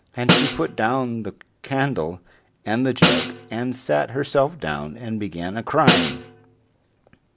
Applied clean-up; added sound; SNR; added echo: none; Snare drum; -1 dB; none.